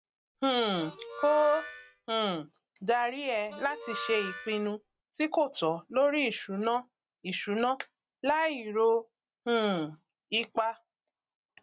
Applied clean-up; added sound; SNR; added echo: none; Harmonica; 12 dB; none.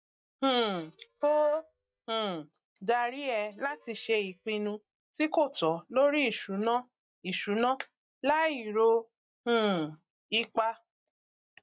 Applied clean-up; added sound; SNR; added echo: neural mask model DeepFilterNet 3.